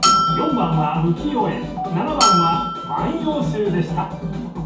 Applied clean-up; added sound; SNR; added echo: none; Bell; 1 dB; reverberation time 0.6 s.